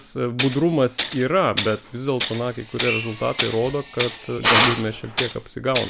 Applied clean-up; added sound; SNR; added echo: none; Tools + Drill; 0 dB; none.